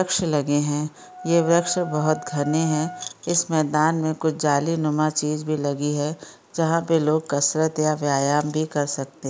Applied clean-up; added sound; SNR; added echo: none; Wind instrument, woodwind instrument; 15 dB; none.